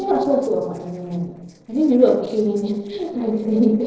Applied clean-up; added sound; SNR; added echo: neural separator model SepFormer DNS4.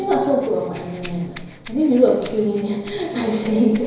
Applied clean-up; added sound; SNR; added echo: none; Rattle (instrument); 16 dB; reverberation time 1.0 s.